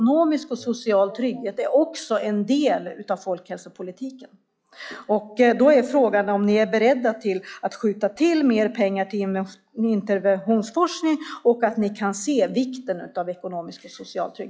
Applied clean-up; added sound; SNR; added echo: classical method log-MMSE.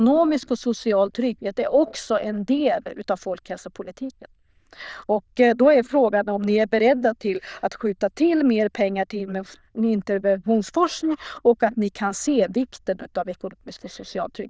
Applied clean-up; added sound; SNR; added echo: neural diffusion model UNIVERSE++.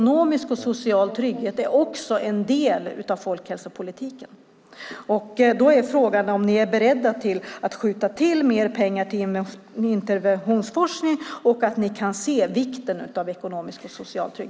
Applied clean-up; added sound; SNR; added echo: none; Brass instrument; 19 dB; none.